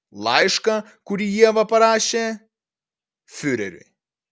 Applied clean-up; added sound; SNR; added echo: none; none; none; none.